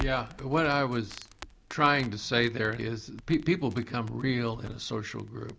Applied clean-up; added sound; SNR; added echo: none; Crackle; 15 dB; none.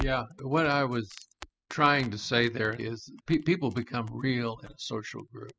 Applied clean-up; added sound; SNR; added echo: classical method spectral subtraction.